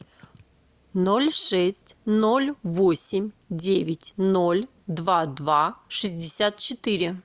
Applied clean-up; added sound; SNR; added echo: none; none; none; none.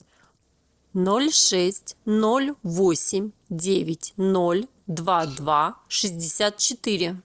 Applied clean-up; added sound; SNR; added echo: neural separator model SepFormer DNS4.